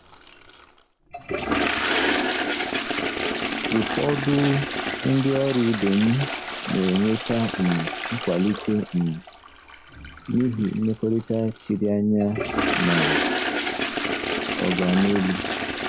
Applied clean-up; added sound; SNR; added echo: none; Toilet flush; 2 dB; none.